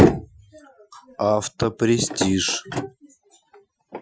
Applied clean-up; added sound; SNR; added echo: classical method Wiener filter.